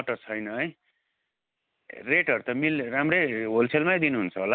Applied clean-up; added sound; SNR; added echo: none; none; none; none.